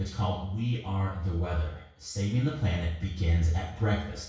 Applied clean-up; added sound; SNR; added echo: none; none; none; reverberation time 0.6 s.